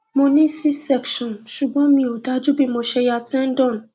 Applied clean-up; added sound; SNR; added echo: none; none; none; none.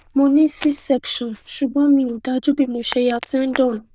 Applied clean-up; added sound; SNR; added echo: neural diffusion model UNIVERSE++.